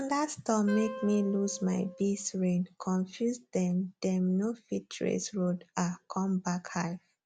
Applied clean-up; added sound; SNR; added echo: none; Wind instrument, woodwind instrument; 13 dB; none.